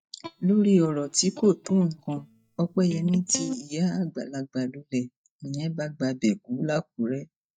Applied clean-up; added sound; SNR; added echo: neural mask model DeepFilterNet 3.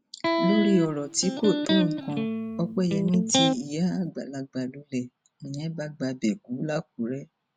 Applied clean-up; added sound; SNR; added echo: none; Electric guitar; 0 dB; none.